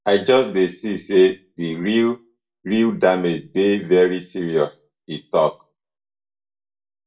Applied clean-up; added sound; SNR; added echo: none; none; none; reverberation time 0.2 s.